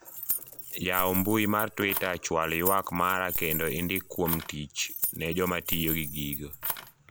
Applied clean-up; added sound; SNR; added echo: none; Keys jangling; 5 dB; none.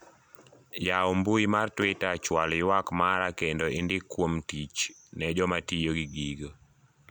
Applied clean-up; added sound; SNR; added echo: none; none; none; none.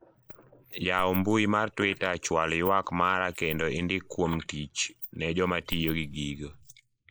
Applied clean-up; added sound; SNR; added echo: neural mask model Resemble Enhance denoiser.